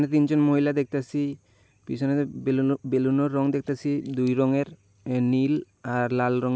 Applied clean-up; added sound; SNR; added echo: none; none; none; none.